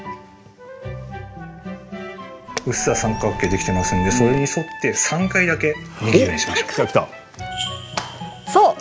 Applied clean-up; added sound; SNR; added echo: none; Bird; 12 dB; none.